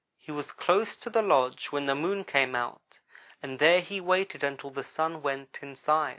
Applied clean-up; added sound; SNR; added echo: none; none; none; none.